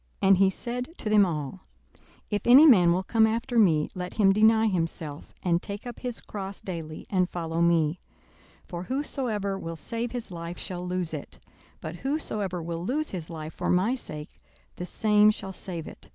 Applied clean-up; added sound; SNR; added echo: none; none; none; none.